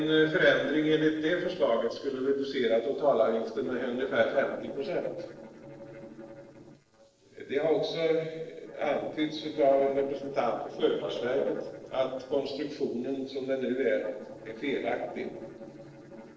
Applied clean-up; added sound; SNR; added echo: neural separator model SepFormer DNS4.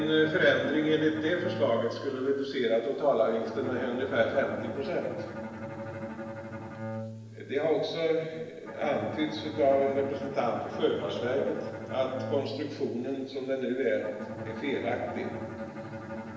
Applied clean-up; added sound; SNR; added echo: none; Bowed string instrument; 10 dB; reverberation time 1.0 s.